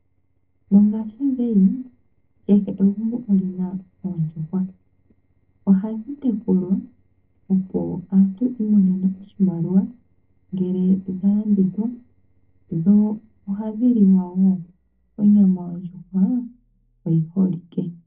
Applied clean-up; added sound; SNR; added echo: neural separator model SepFormer DNS4.